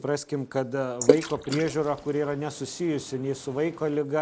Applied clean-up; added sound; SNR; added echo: neural mask model Resemble Enhance denoiser.